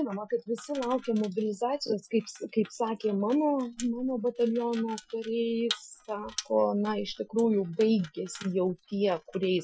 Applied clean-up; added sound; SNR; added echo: classical method Wiener filter.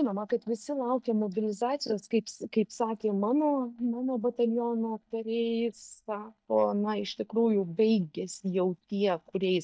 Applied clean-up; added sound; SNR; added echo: neural mask model DeepFilterNet 3.